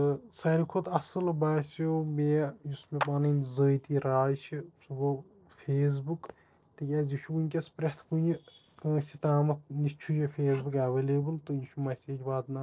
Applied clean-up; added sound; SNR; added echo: neural separator model SepFormer DNS4.